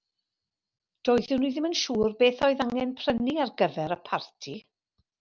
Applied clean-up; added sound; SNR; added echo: none; none; none; none.